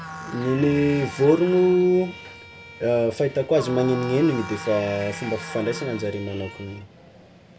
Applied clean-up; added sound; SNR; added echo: none; Musical instrument + Bowed string instrument; 14 dB; none.